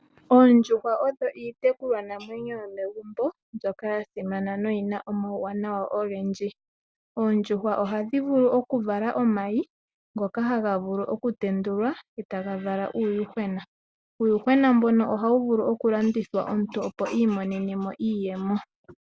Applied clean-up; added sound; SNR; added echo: none; none; none; none.